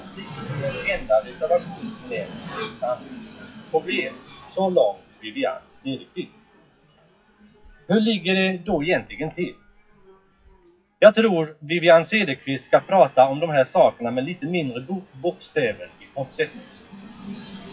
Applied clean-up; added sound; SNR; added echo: classical method WPE with log-MMSE.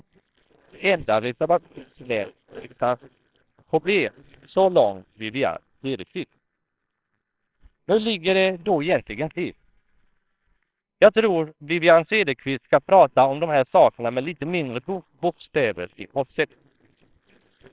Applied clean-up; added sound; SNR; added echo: neural separator model SepFormer WHAMR!.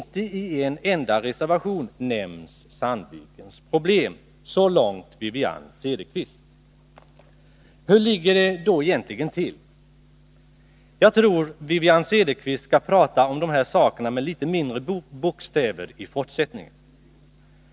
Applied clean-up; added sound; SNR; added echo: none; none; none; none.